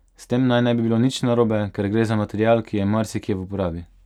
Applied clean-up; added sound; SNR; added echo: none; none; none; none.